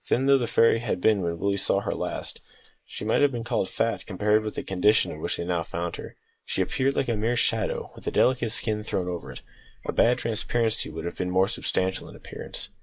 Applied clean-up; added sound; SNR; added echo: neural mask model Resemble Enhance denoiser.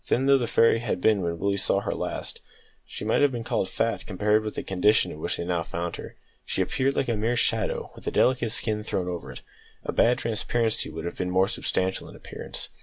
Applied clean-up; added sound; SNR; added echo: none; none; none; none.